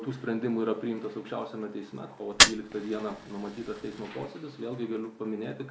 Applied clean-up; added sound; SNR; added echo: none; Fire; -2 dB; none.